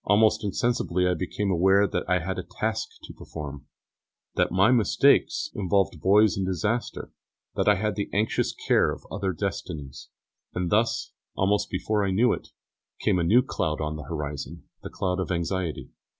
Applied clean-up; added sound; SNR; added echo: none; none; none; none.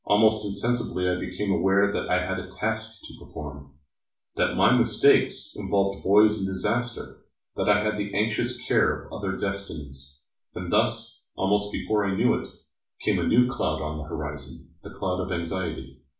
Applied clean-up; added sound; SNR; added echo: none; none; none; reverberation time 0.4 s.